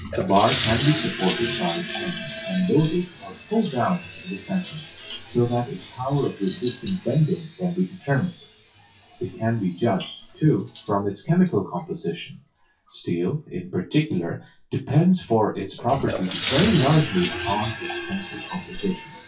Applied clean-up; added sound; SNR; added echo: classical method WPE with log-MMSE.